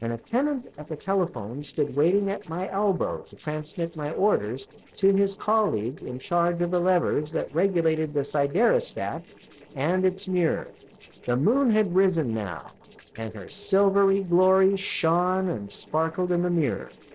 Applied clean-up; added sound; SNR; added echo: neural separator model SepFormer DNS4.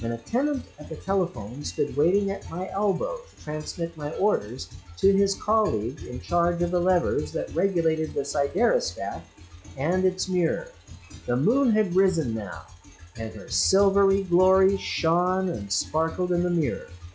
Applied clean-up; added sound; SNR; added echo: classical method log-MMSE.